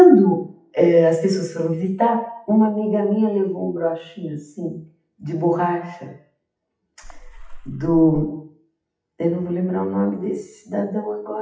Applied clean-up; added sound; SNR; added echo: classical method WPE with log-MMSE.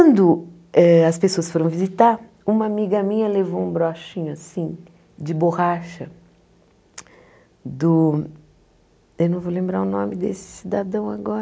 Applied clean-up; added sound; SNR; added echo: none; none; none; none.